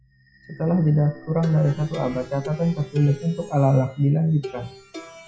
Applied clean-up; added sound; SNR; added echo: classical method WPE with log-MMSE.